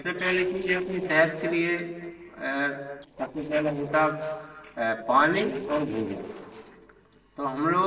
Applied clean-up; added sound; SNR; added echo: neural separator model SepFormer DNS4.